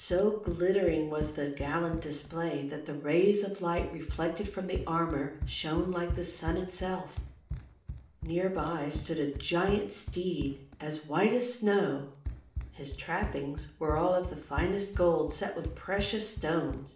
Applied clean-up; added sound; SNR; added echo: none; Run; 10 dB; reverberation time 0.5 s.